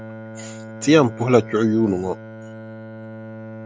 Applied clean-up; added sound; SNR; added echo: none; Bowed string instrument; 14 dB; none.